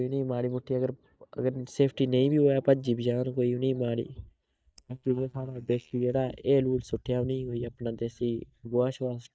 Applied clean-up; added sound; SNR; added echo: neural mask model DeepFilterNet 3.